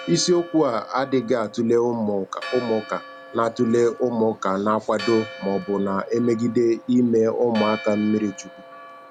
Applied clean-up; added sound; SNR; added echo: none; Church bell; 17 dB; none.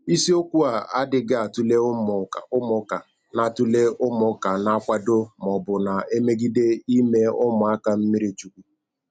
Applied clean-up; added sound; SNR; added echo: none; none; none; none.